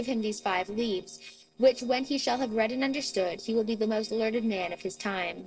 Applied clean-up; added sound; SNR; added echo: neural separator model SepFormer DNS4.